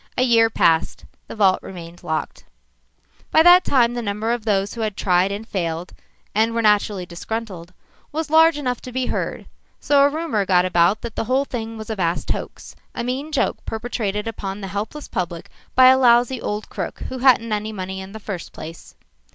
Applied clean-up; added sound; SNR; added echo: none; none; none; none.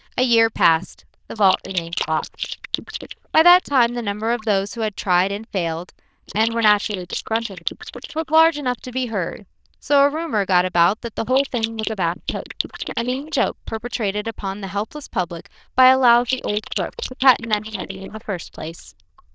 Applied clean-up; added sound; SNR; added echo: neural diffusion model UNIVERSE++.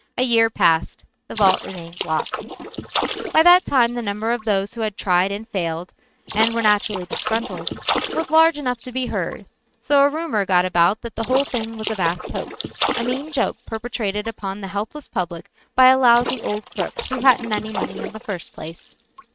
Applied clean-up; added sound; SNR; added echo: neural mask model RNNoise.